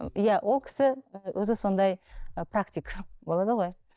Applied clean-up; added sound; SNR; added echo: neural mask model DeepFilterNet 3.